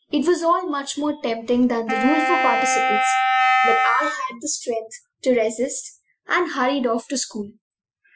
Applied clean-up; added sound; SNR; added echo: classical method Wiener filter.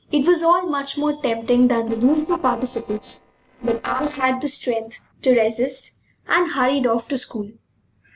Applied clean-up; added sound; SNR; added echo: neural separator model SepFormer DNS4.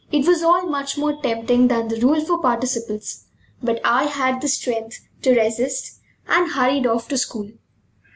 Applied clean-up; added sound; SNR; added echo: none; none; none; none.